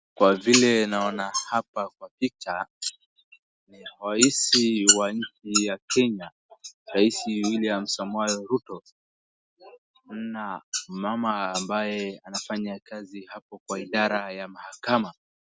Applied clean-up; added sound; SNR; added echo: none; none; none; none.